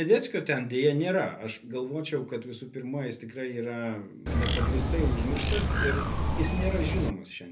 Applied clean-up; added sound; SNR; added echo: none; Bird; -4 dB; reverberation time 0.3 s.